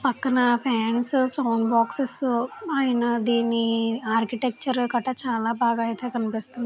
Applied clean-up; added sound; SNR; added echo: none; none; none; none.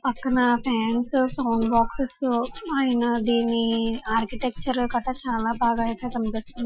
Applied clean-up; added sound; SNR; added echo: classical method Wiener filter.